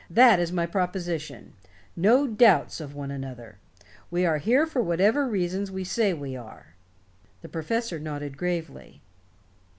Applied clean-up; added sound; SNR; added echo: none; none; none; none.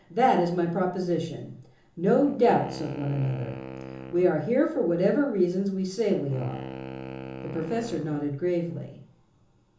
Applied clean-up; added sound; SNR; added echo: none; Wind instrument, woodwind instrument; 14 dB; reverberation time 0.6 s.